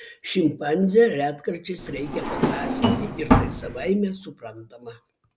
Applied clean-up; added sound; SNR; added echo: none; Drawer open or close; -2 dB; none.